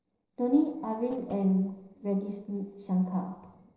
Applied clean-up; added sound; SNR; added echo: neural separator model SepFormer DNS4.